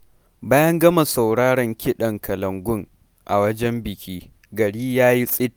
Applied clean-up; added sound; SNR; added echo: none; none; none; none.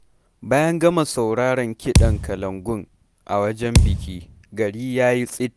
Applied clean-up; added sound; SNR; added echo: none; Thump, thud; -2 dB; none.